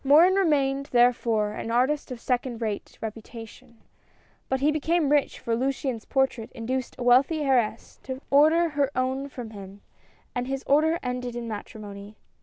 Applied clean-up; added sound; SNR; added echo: none; none; none; none.